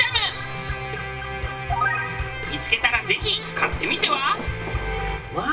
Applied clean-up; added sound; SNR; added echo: none; Thunder; 15 dB; reverberation time 0.8 s.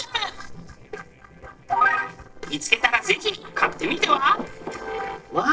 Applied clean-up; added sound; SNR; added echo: neural separator model SepFormer DNS4.